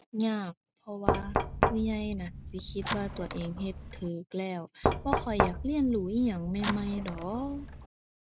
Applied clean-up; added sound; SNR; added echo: none; Knock; -1 dB; none.